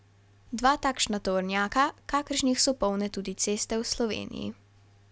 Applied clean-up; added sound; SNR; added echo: none; none; none; none.